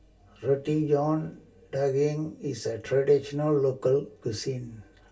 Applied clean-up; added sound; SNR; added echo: none; none; none; reverberation time 0.1 s.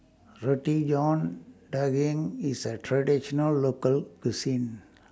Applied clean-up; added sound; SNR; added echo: none; none; none; none.